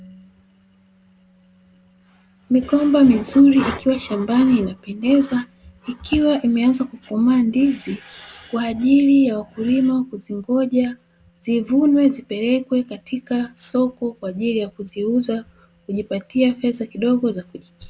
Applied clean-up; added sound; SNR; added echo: none; none; none; none.